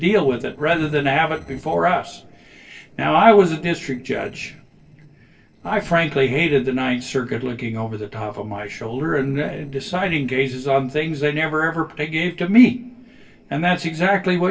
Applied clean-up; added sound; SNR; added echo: neural separator model SepFormer DNS4.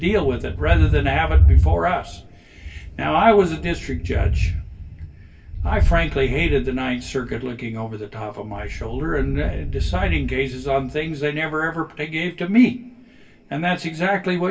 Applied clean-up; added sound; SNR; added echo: none; Thunder; 1 dB; reverberation time 0.2 s.